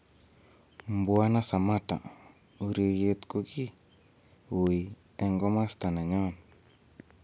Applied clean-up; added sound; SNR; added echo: none; none; none; none.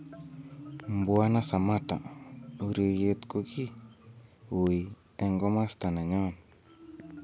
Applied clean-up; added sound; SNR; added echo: none; Marimba, xylophone; 17 dB; none.